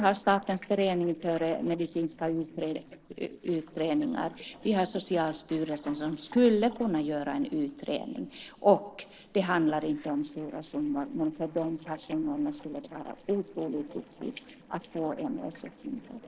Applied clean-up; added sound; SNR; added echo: neural separator model SepFormer DNS4.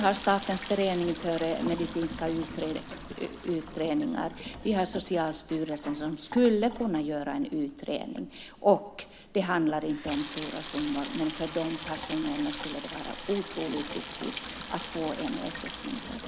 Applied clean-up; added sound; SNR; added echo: none; Sink (filling or washing) / Water tap, faucet; 11 dB; none.